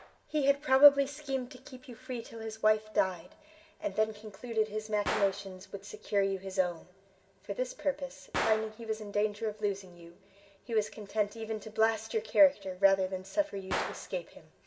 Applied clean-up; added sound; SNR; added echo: none; Gunshot, gunfire; 14 dB; reverberation time 0.3 s.